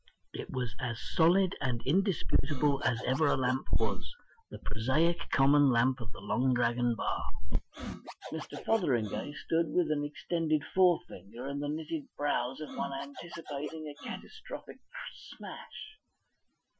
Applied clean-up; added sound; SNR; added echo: classical method Wiener filter.